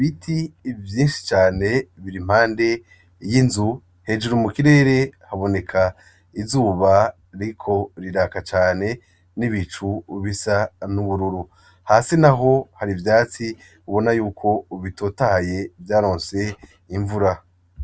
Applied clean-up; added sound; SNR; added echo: none; none; none; none.